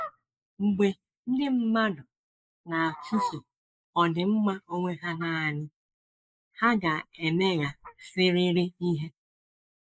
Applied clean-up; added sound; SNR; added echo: neural mask model Resemble Enhance denoiser.